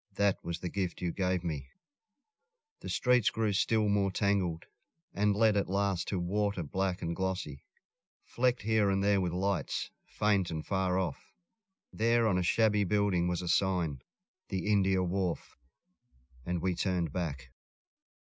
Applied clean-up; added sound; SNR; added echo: none; none; none; none.